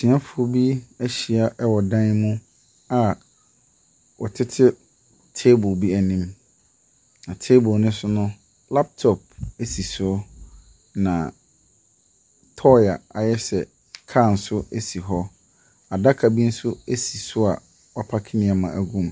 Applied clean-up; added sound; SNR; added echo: none; none; none; none.